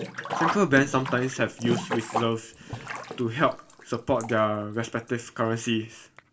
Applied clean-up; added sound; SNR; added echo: none; Sink (filling or washing); 8 dB; reverberation time 0.2 s.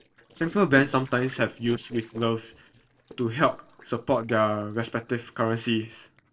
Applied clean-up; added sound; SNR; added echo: neural separator model SepFormer DNS4.